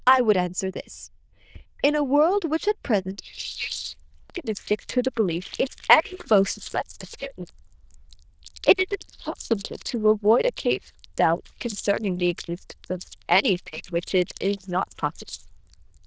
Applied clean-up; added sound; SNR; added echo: neural diffusion model UNIVERSE++.